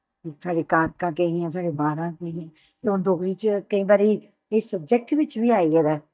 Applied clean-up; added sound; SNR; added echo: neural mask model DeepFilterNet 3.